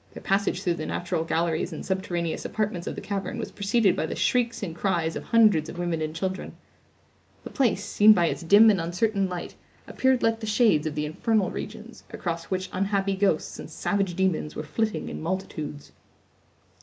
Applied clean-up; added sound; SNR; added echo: none; none; none; none.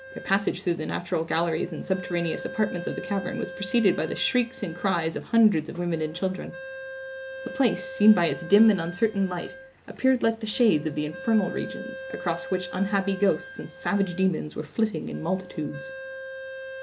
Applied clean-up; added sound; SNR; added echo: none; Wind instrument, woodwind instrument; 14 dB; none.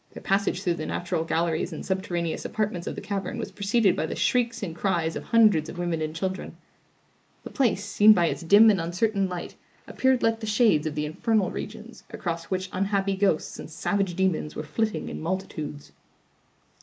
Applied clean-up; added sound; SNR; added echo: neural mask model Resemble Enhance denoiser.